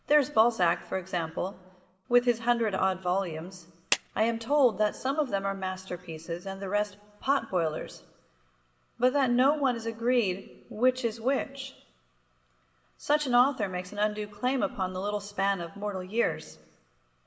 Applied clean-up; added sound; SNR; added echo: none; Clapping; 8 dB; reverberation time 1.0 s.